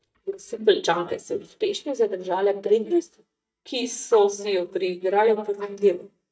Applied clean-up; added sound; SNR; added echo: neural mask model DeepFilterNet 3.